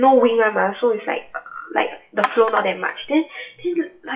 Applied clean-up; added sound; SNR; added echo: classical method WPE with log-MMSE.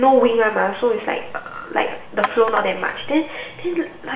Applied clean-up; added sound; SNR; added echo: none; Chink, clink; 15 dB; reverberation time 0.6 s.